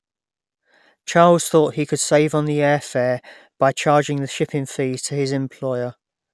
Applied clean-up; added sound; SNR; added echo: none; none; none; none.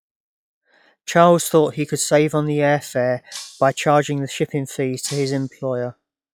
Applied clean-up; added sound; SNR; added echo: classical method log-MMSE.